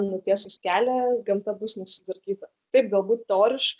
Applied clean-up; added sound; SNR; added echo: none; none; none; none.